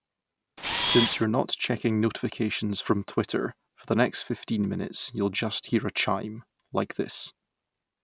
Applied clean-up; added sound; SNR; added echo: none; Camera; -1 dB; none.